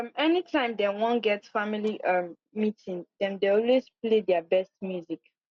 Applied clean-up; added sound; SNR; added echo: none; none; none; none.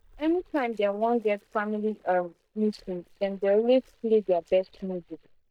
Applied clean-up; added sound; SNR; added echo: neural mask model DeepFilterNet 3.